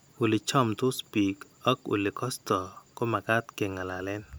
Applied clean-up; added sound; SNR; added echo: none; none; none; none.